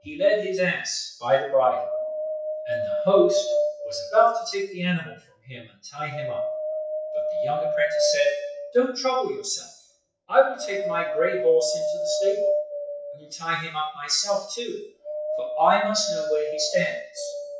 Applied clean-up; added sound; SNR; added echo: classical method WPE with log-MMSE.